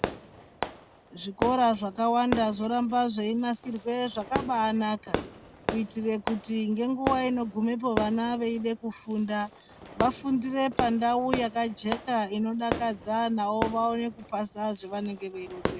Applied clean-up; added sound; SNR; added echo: none; Fireworks; 8 dB; none.